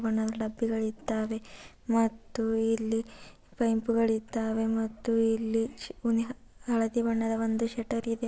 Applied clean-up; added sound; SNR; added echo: none; none; none; none.